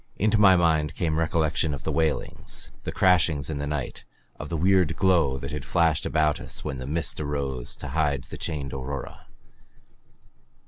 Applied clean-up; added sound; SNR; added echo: none; none; none; none.